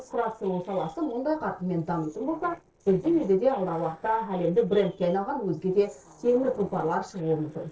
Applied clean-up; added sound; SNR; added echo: neural separator model SepFormer DNS4.